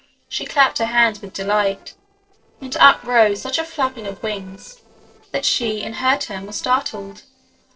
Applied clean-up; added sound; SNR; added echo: neural separator model SepFormer DNS4.